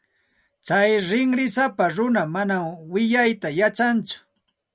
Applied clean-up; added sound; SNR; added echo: none; none; none; none.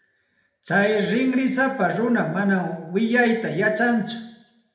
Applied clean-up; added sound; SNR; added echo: none; none; none; reverberation time 0.8 s.